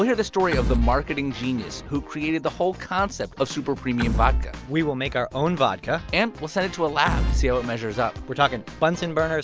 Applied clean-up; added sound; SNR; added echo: none; Door / Wood; 3 dB; none.